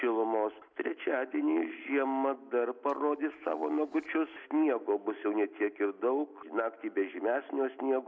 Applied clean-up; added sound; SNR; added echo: none; none; none; none.